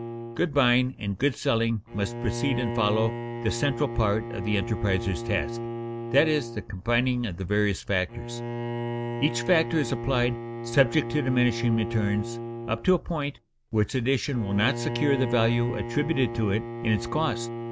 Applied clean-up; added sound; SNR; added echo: none; Bowed string instrument; 7 dB; none.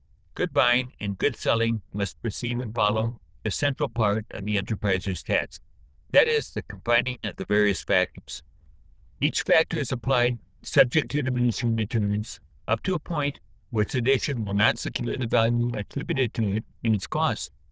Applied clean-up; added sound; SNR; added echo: neural diffusion model UNIVERSE++.